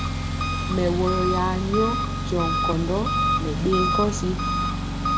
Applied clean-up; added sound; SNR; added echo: none; Engine; -2 dB; none.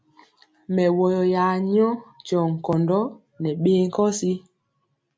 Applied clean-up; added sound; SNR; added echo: none; none; none; none.